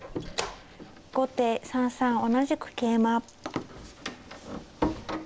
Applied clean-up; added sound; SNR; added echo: none; Door; 10 dB; none.